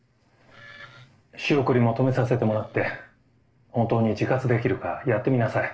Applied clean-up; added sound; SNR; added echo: neural separator model SepFormer DNS4.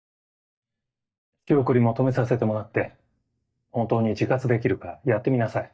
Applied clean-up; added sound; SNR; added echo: neural mask model DeepFilterNet 3.